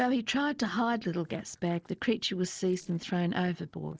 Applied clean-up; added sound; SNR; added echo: neural separator model SepFormer DNS4.